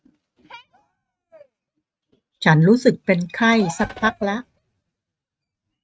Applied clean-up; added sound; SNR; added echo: neural mask model RNNoise.